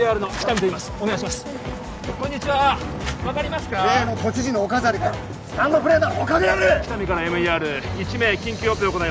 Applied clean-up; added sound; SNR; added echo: none; Dog; 18 dB; none.